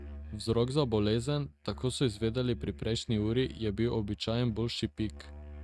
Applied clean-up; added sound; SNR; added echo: neural mask model RNNoise.